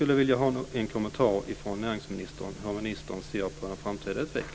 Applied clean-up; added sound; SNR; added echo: none; none; none; none.